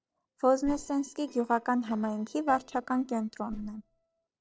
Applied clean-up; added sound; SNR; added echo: neural separator model SepFormer DNS4.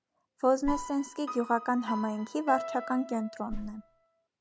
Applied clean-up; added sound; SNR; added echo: none; Piano + Whoosh, swoosh, swish; 8 dB; none.